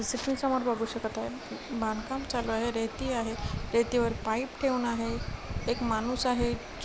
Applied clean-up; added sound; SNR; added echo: none; none; none; none.